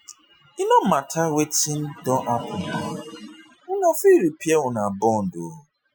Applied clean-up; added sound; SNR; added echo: classical method Wiener filter.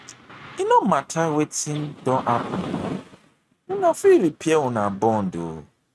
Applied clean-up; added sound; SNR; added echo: neural mask model RNNoise.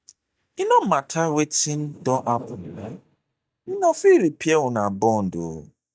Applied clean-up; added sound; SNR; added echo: neural mask model DeepFilterNet 3.